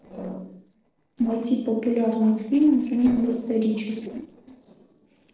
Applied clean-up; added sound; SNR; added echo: neural separator model SepFormer DNS4.